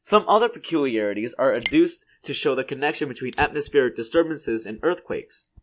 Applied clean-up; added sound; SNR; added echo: none; Fire; 18 dB; none.